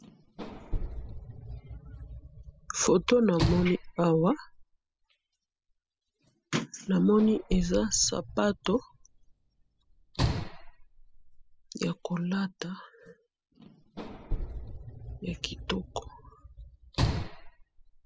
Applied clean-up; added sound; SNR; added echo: classical method spectral subtraction.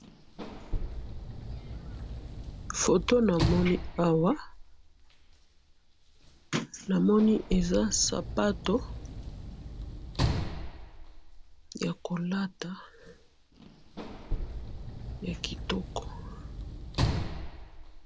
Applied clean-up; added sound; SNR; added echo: none; Sliding door / Slam; 5 dB; none.